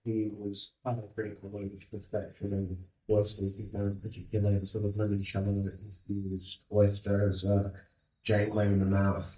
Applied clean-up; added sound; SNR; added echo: neural mask model DeepFilterNet 3.